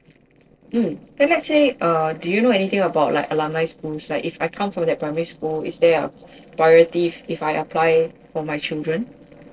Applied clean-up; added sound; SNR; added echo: neural separator model SepFormer DNS4.